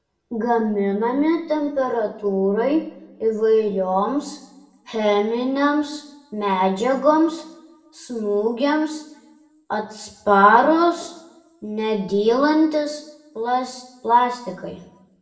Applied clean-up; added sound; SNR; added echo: none; none; none; reverberation time 0.7 s.